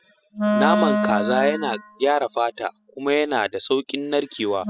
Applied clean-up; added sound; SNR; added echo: classical method spectral subtraction.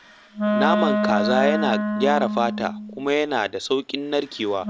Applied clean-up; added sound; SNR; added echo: none; Wind instrument, woodwind instrument; 1 dB; none.